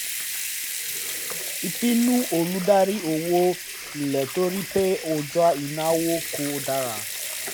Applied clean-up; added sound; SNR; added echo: none; Sink (filling or washing) / Water tap, faucet / Liquid; 7 dB; none.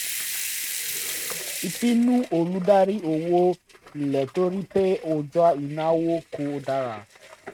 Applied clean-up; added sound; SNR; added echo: neural mask model RNNoise.